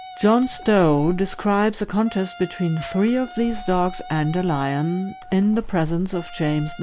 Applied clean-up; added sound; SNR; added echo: none; Wind instrument, woodwind instrument + Splash, splatter; 13 dB; none.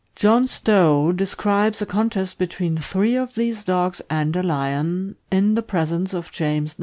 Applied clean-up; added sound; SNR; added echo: none; none; none; none.